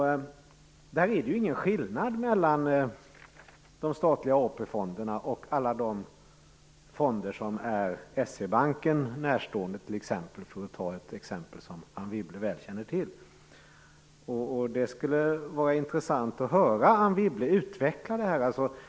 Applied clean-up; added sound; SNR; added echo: none; none; none; none.